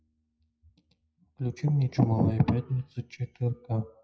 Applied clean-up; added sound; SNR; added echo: classical method WPE with log-MMSE.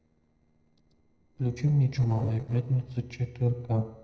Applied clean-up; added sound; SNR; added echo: neural separator model SepFormer DNS4.